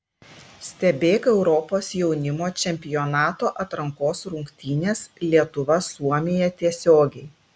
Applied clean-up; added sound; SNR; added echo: none; none; none; none.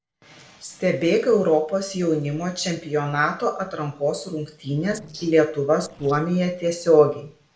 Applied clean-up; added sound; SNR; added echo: neural separator model SepFormer DNS4.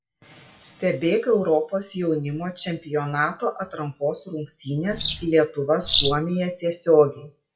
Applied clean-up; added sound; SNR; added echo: classical method WPE with log-MMSE.